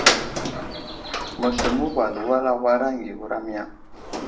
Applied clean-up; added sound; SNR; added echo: none; Door; 3 dB; reverberation time 0.4 s.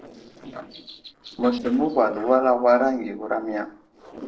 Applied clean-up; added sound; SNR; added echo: neural separator model SepFormer DNS4.